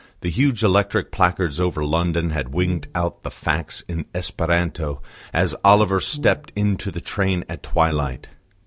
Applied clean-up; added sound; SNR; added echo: none; Brass instrument; 13 dB; none.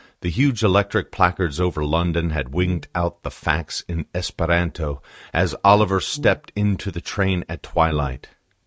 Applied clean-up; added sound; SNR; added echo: neural mask model RNNoise.